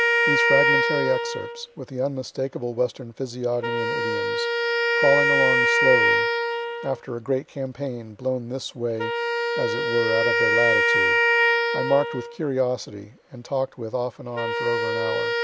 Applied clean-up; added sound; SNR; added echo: none; Wind instrument, woodwind instrument; -3 dB; none.